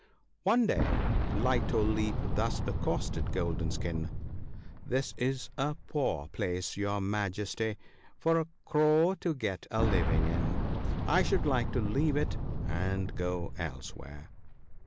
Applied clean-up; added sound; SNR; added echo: none; Boom; 1 dB; none.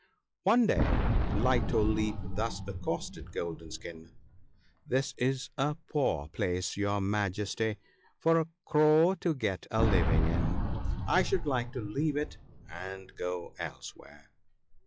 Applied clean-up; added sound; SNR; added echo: classical method log-MMSE.